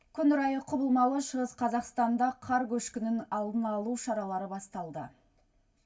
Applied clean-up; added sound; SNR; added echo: none; none; none; reverberation time 0.2 s.